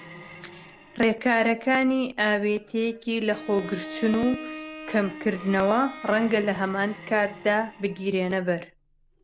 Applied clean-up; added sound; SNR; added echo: none; Bowed string instrument; 16 dB; none.